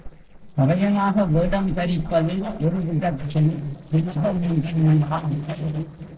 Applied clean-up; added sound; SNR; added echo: neural separator model SepFormer DNS4.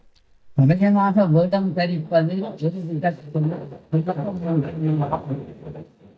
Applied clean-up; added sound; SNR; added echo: neural mask model DeepFilterNet 3.